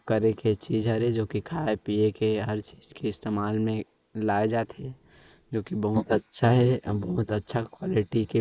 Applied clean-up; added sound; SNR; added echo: neural mask model Resemble Enhance denoiser.